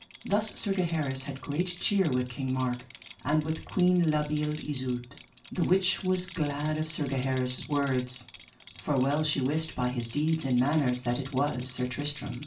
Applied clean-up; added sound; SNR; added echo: none; Rattle; 19 dB; reverberation time 0.3 s.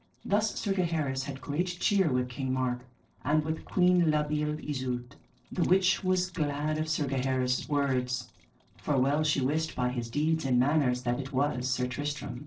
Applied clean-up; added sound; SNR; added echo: neural separator model SepFormer DNS4.